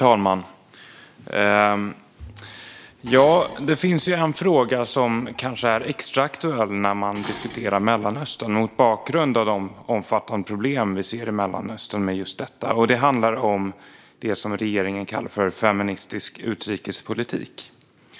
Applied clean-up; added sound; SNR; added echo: none; Dishes, pots, and pans; 19 dB; none.